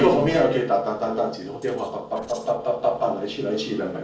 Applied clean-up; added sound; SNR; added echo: neural separator model SepFormer DNS4.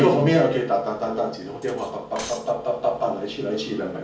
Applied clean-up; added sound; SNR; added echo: none; Cutlery, silverware; 19 dB; reverberation time 0.4 s.